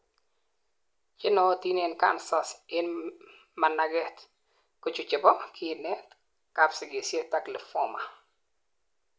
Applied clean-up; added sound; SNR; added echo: none; none; none; none.